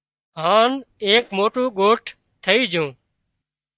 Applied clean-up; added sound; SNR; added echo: neural mask model DeepFilterNet 3.